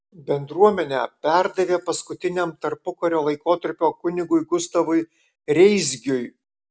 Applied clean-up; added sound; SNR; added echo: none; none; none; none.